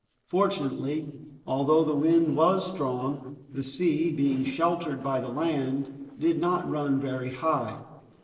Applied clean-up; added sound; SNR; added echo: neural separator model SepFormer DNS4.